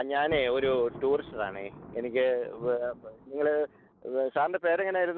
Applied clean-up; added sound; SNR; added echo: none; Thunder; 19 dB; none.